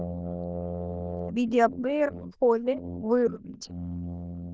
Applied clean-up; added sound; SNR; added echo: neural diffusion model UNIVERSE++.